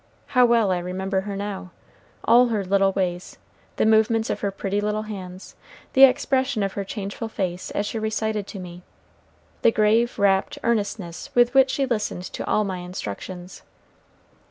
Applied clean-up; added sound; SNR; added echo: none; none; none; none.